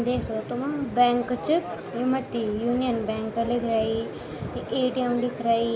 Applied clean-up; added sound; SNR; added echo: none; Crowd; 11 dB; none.